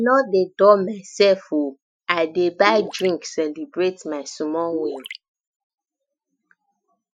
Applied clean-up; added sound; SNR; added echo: classical method Wiener filter.